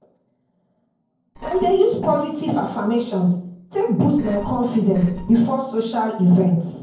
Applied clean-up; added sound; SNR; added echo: neural separator model SepFormer DNS4.